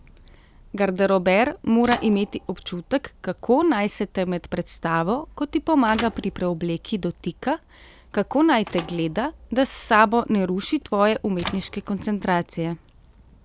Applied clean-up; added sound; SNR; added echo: none; Thump, thud / Bicycle; 18 dB; none.